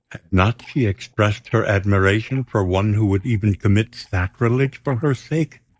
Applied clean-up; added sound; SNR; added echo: neural mask model DeepFilterNet 3.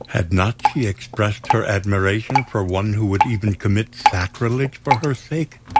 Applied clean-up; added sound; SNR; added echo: none; Drip; 4 dB; none.